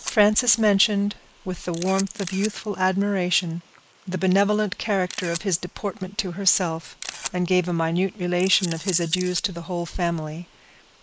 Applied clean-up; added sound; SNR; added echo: neural mask model Resemble Enhance denoiser.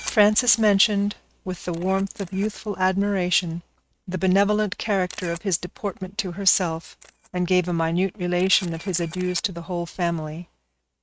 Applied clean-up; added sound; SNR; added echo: neural mask model RNNoise.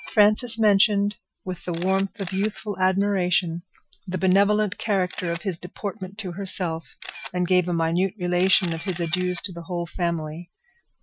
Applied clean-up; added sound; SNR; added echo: classical method Wiener filter.